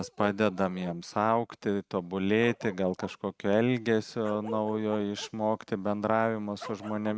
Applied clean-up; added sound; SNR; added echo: neural mask model RNNoise.